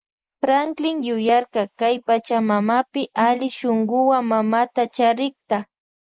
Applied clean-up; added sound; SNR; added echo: neural mask model Resemble Enhance denoiser.